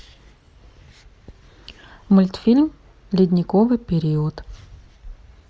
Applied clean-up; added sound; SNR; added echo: none; none; none; none.